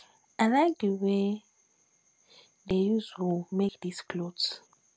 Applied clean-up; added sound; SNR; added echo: none; none; none; none.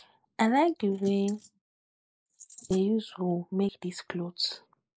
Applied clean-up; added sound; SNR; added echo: neural mask model Resemble Enhance denoiser.